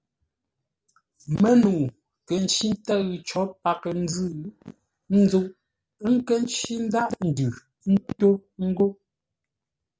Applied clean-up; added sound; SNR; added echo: none; none; none; none.